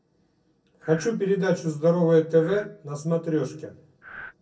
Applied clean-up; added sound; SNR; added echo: none; Breathing; 16 dB; reverberation time 0.3 s.